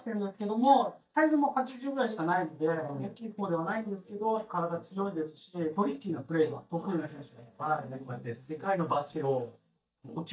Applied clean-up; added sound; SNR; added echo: neural mask model DeepFilterNet 3.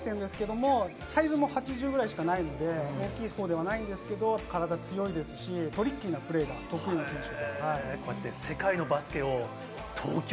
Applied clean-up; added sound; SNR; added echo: none; none; none; none.